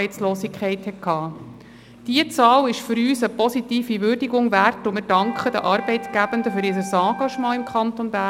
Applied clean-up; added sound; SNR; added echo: none; Wind instrument, woodwind instrument; 13 dB; none.